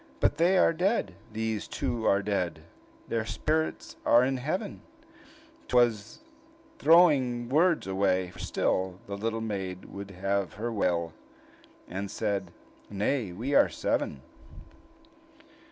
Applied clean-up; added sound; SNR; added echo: none; none; none; none.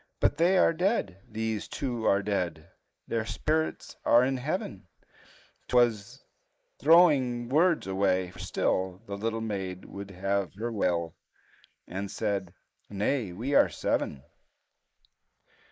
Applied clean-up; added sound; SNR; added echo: neural mask model Resemble Enhance denoiser.